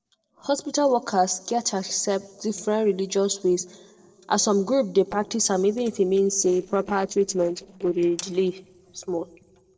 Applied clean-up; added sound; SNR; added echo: neural separator model SepFormer DNS4.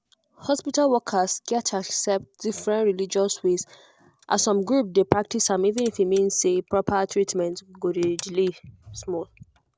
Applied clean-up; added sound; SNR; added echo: none; none; none; none.